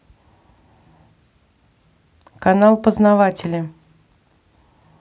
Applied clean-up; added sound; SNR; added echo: none; none; none; none.